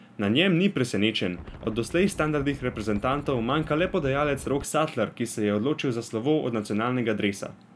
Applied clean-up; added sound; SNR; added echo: none; Wind; 15 dB; none.